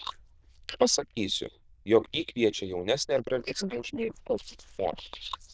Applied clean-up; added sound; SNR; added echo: neural diffusion model UNIVERSE++.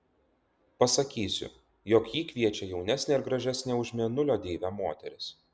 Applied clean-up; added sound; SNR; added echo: none; none; none; none.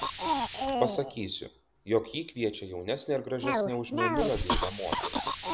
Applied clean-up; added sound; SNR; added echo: none; Cough; -1 dB; none.